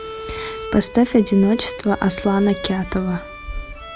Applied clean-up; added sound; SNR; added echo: none; Bowed string instrument; 13 dB; none.